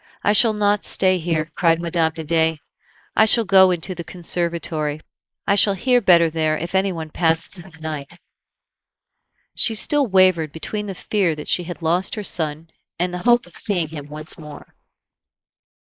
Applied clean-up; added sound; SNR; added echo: neural mask model Resemble Enhance denoiser.